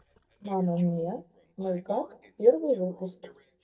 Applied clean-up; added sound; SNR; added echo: neural mask model DeepFilterNet 3.